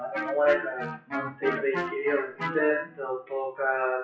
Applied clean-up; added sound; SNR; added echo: classical method WPE with log-MMSE.